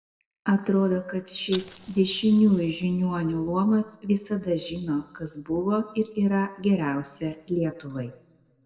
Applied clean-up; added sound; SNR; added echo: none; Fire; 18 dB; reverberation time 1.0 s.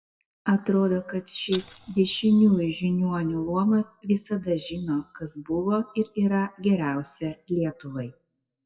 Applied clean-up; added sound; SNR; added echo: classical method WPE with log-MMSE.